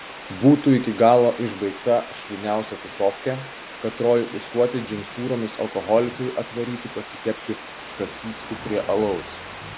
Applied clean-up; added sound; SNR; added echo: none; Water; 14 dB; none.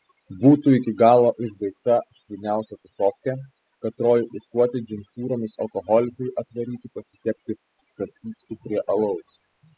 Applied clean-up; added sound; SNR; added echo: classical method spectral subtraction.